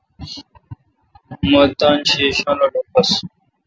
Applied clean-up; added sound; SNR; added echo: none; none; none; none.